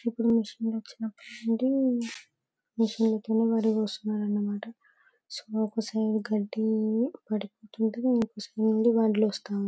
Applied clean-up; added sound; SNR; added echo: none; none; none; none.